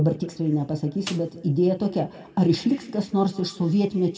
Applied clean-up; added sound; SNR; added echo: none; Snare drum; 19 dB; reverberation time 1.3 s.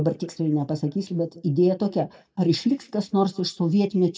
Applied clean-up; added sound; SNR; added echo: neural mask model DeepFilterNet 3.